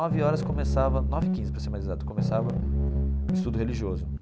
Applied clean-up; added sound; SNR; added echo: none; Piano; -5 dB; none.